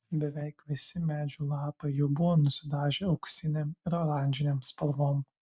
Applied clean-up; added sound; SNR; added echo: none; none; none; none.